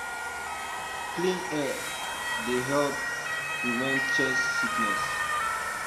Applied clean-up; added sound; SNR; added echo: none; Motor vehicle (road) / Siren + Domestic sounds, home sounds; -4 dB; none.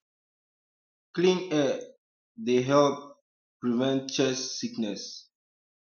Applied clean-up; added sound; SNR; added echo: none; none; none; none.